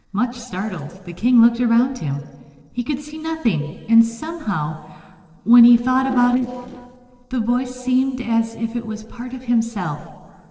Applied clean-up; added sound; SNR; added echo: neural separator model SepFormer DNS4.